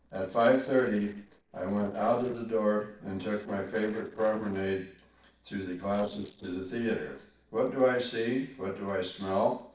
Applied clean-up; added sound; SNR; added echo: neural separator model SepFormer DNS4.